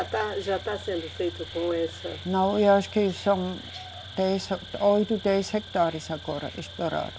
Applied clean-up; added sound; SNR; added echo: none; Insect; 17 dB; none.